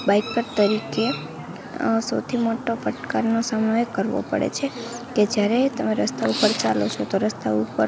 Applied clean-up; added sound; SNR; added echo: none; Chirp, tweet; 12 dB; none.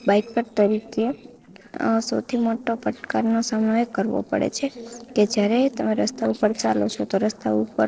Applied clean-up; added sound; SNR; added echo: neural separator model SepFormer DNS4.